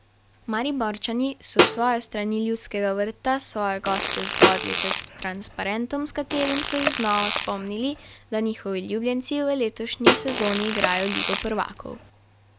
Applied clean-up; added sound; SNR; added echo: none; Fart + Snare drum; -1 dB; none.